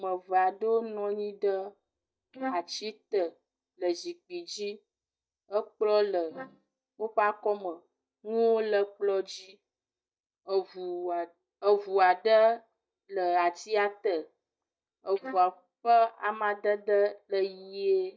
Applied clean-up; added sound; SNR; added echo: neural mask model DeepFilterNet 3.